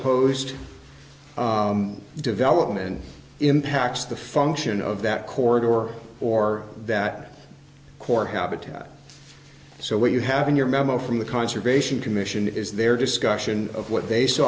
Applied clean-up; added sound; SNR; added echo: none; none; none; none.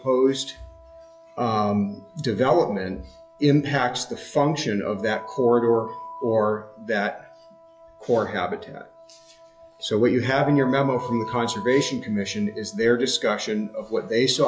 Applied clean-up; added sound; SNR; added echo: classical method log-MMSE.